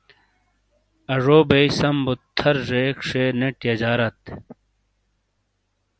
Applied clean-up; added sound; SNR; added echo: none; none; none; none.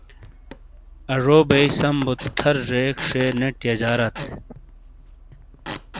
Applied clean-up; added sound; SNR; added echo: none; Squeak / Wood; 14 dB; none.